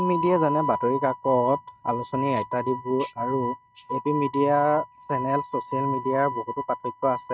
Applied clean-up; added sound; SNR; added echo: neural mask model RNNoise.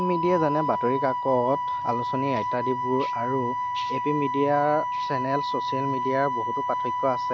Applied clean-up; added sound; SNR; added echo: none; Wind instrument, woodwind instrument; 1 dB; none.